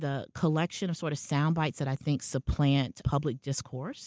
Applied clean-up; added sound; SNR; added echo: none; none; none; none.